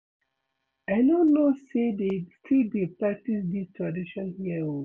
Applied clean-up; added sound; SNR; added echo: none; none; none; none.